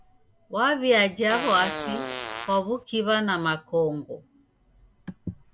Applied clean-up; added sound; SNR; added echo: none; Fart; 7 dB; none.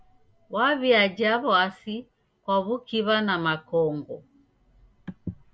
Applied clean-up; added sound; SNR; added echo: none; none; none; none.